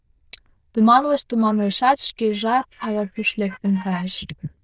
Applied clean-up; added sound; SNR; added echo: neural diffusion model UNIVERSE++.